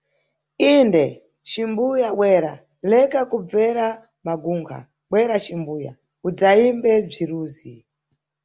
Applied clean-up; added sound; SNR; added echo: none; none; none; none.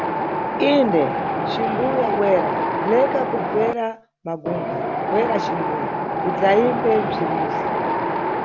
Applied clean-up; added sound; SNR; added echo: none; Wind; 0 dB; none.